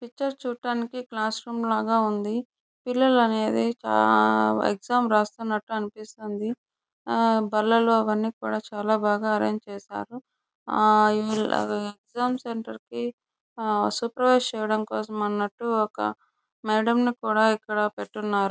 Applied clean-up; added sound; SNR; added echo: none; none; none; none.